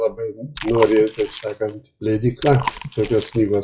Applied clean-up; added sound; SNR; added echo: classical method log-MMSE.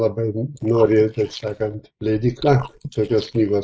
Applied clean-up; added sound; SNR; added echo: neural mask model Resemble Enhance denoiser.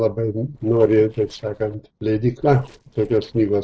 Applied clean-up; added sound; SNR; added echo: neural separator model SepFormer DNS4.